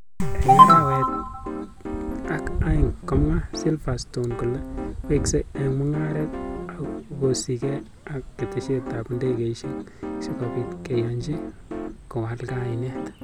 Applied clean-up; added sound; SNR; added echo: none; Piano; 10 dB; none.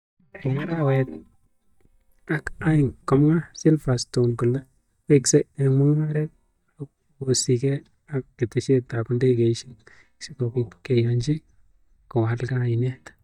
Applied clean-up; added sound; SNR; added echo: neural mask model DeepFilterNet 3.